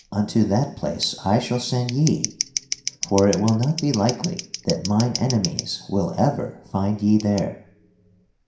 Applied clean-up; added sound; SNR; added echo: none; Scissors; 12 dB; reverberation time 0.5 s.